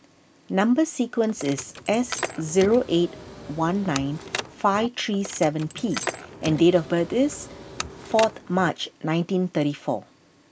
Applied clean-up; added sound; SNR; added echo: none; Car; 11 dB; none.